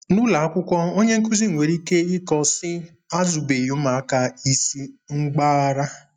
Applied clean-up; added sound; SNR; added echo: neural mask model DeepFilterNet 3.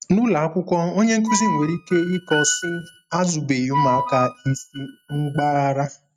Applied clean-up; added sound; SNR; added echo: neural mask model RNNoise.